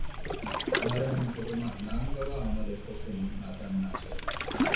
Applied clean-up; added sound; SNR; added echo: none; Waves, surf; -3 dB; reverberation time 0.5 s.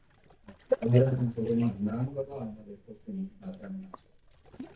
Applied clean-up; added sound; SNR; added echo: neural mask model DeepFilterNet 3.